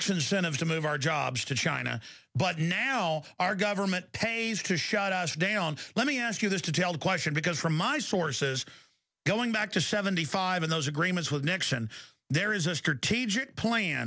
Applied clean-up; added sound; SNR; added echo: none; none; none; none.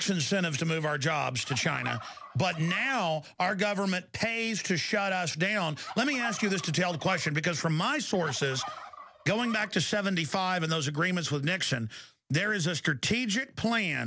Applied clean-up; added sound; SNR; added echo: none; Fowl; 15 dB; none.